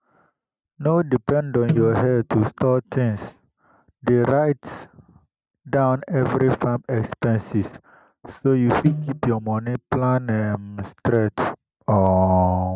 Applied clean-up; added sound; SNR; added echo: neural mask model RNNoise.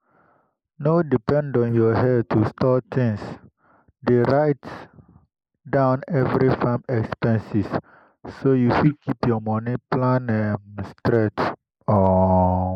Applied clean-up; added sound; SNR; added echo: neural mask model Resemble Enhance denoiser.